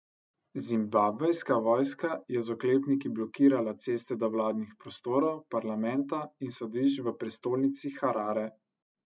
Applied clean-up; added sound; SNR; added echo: none; none; none; none.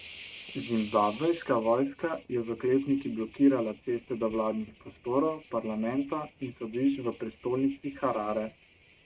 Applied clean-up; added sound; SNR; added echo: neural mask model RNNoise.